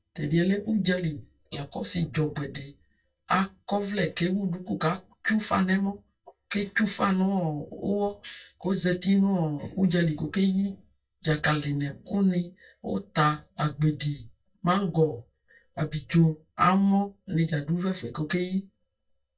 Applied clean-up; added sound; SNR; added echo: neural mask model DeepFilterNet 3.